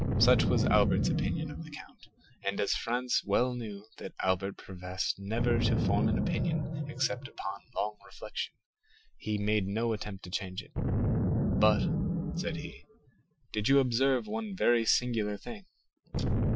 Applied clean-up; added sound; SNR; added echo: classical method Wiener filter.